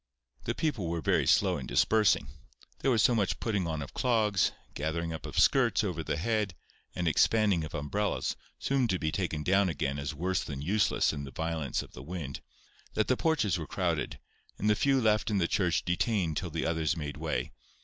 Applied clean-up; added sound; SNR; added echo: none; none; none; none.